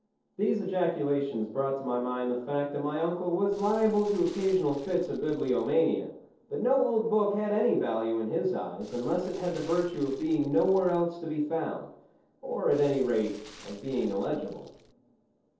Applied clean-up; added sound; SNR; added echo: neural separator model SepFormer DNS4.